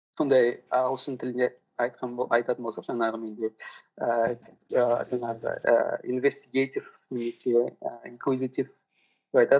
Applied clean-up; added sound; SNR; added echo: neural mask model DeepFilterNet 3.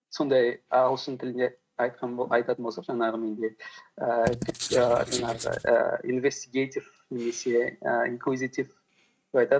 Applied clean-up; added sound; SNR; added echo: neural mask model RNNoise.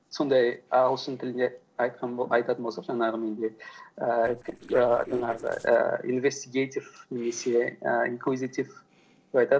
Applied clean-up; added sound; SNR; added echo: neural separator model SepFormer DNS4.